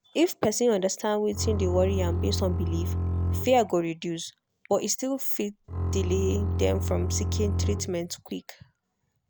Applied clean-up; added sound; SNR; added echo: none; Bowed string instrument; 0 dB; none.